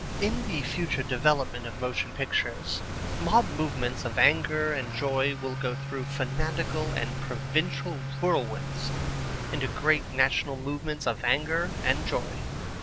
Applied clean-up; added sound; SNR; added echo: none; Accelerating, revving, vroom / Motor vehicle (road) + Waves, surf; 4 dB; none.